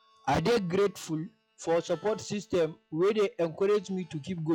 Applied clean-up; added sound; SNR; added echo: classical method log-MMSE.